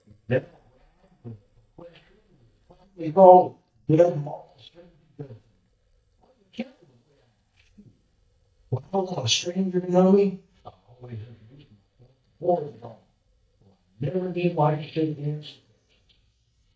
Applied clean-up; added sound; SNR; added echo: neural mask model DeepFilterNet 3.